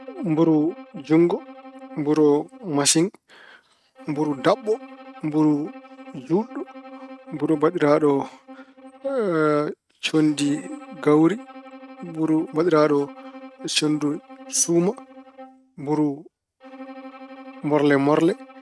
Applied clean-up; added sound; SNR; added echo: neural mask model RNNoise.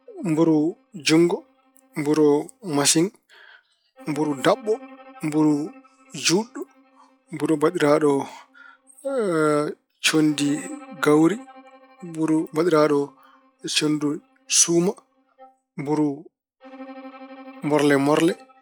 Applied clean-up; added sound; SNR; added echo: classical method log-MMSE.